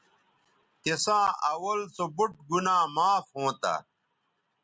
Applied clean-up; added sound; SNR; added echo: none; none; none; none.